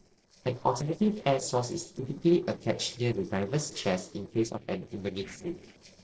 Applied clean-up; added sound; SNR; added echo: neural separator model SepFormer DNS4.